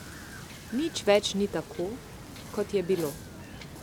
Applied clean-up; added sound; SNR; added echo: none; Wind / Boat, Water vehicle; 12 dB; none.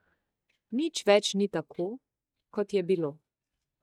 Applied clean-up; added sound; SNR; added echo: neural mask model DeepFilterNet 3.